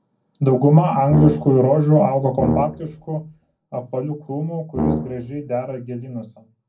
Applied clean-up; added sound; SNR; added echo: none; Brass instrument; 7 dB; reverberation time 0.4 s.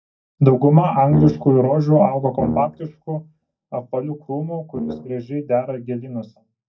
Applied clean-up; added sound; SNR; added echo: neural mask model DeepFilterNet 3.